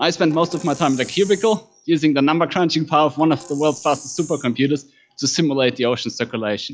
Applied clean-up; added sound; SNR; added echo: classical method log-MMSE.